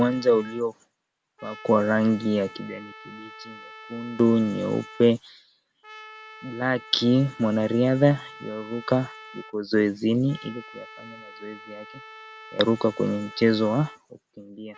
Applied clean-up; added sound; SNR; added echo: none; Trumpet; 19 dB; none.